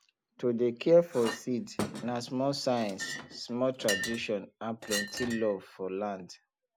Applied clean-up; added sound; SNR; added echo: none; Chink, clink; 10 dB; none.